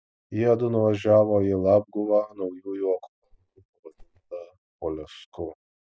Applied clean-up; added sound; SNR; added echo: neural mask model DeepFilterNet 3.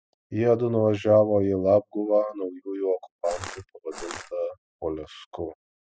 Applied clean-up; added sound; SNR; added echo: classical method spectral subtraction.